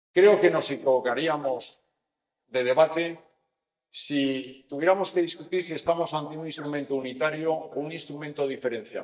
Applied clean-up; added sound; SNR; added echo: neural mask model DeepFilterNet 3.